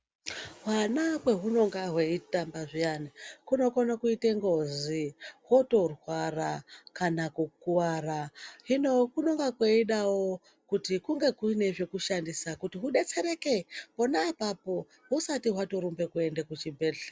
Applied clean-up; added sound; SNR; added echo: none; none; none; none.